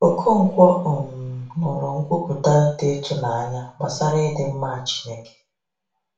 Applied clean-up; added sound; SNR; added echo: none; none; none; reverberation time 0.4 s.